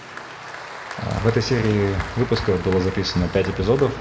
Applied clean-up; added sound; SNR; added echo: none; Applause; 12 dB; reverberation time 2.9 s.